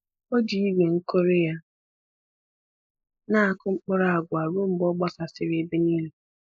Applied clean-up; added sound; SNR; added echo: neural mask model Resemble Enhance denoiser.